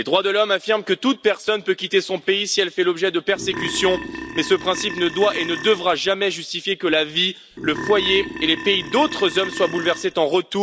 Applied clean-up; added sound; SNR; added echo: none; Burping, eructation; 10 dB; none.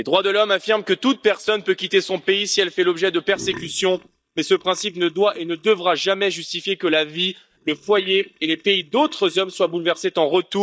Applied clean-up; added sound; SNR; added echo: neural mask model DeepFilterNet 3.